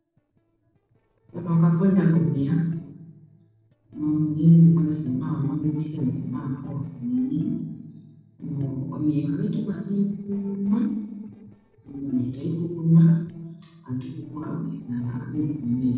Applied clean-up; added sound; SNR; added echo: neural separator model SepFormer DNS4.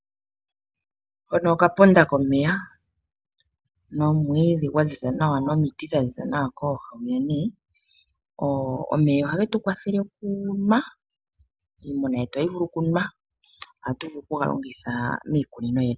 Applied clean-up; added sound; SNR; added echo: none; none; none; none.